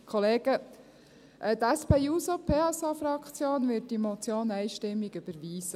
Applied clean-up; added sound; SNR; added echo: none; none; none; none.